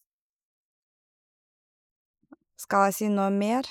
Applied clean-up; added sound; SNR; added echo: neural mask model Resemble Enhance denoiser.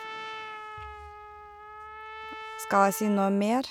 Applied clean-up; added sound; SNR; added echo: none; Trumpet; 12 dB; none.